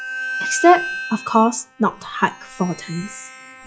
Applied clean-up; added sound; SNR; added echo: classical method log-MMSE.